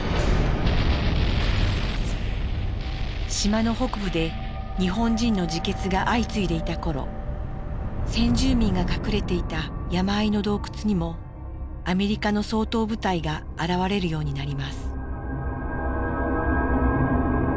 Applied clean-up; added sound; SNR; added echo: none; none; none; none.